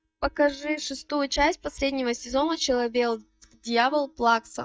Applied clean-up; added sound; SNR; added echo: neural mask model DeepFilterNet 3.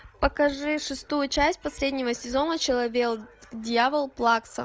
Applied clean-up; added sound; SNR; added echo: none; none; none; none.